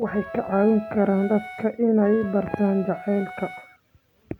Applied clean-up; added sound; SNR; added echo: none; Wind instrument, woodwind instrument; 14 dB; none.